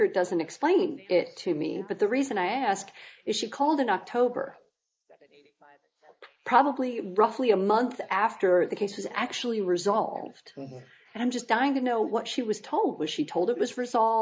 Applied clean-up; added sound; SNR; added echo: neural mask model Resemble Enhance denoiser.